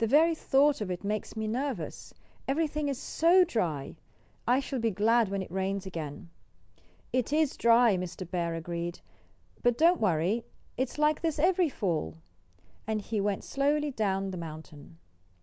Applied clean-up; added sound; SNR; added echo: none; none; none; none.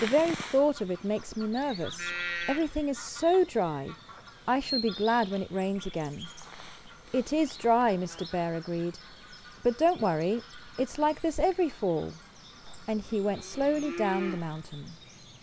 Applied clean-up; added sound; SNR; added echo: none; Bird vocalization, bird call, bird song; 13 dB; none.